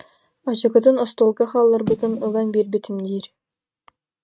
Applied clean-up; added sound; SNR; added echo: neural mask model RNNoise.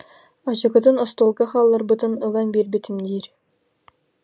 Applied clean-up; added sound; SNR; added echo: none; none; none; none.